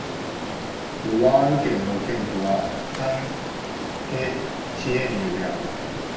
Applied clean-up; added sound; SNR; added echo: none; Stream; 4 dB; reverberation time 0.8 s.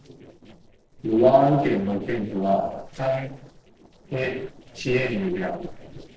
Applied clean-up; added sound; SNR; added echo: neural separator model SepFormer DNS4.